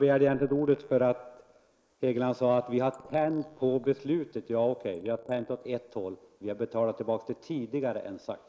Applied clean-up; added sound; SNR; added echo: neural mask model Resemble Enhance denoiser.